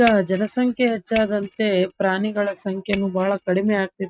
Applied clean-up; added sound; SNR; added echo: neural mask model RNNoise.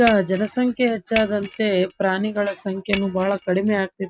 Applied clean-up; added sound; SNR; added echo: none; Shatter; 10 dB; none.